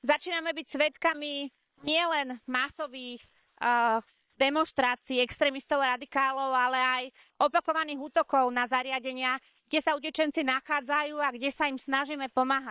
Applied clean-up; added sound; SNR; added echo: neural separator model SepFormer WHAM!.